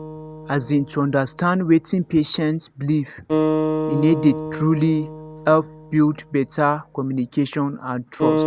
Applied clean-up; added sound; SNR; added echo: none; Acoustic guitar; 7 dB; none.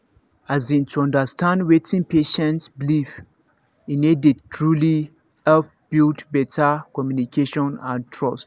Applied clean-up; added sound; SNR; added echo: none; none; none; none.